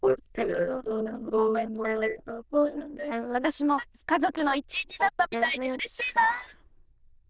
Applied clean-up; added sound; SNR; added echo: neural diffusion model UNIVERSE++.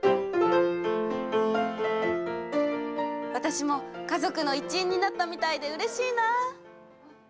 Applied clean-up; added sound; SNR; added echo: none; none; none; none.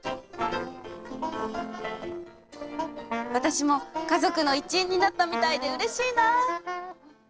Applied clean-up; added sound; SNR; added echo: neural separator model SepFormer DNS4.